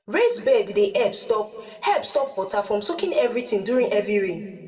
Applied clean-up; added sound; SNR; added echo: none; none; none; reverberation time 1.6 s.